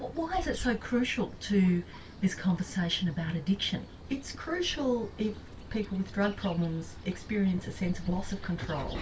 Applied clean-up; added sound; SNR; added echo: none; Bird vocalization, bird call, bird song; 13 dB; reverberation time 0.2 s.